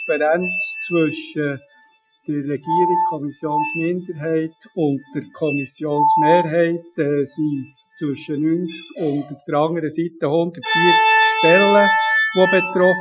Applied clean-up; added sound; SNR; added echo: classical method Wiener filter.